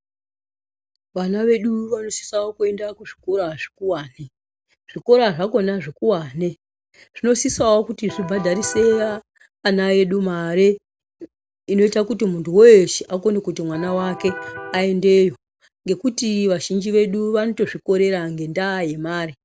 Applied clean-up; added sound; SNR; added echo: none; Electric guitar; 13 dB; none.